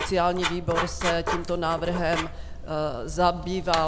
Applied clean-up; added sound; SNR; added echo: none; Writing; 5 dB; none.